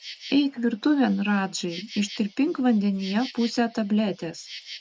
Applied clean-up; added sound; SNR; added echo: none; Insect; 19 dB; none.